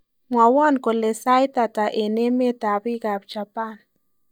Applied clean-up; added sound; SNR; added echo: neural mask model DeepFilterNet 3.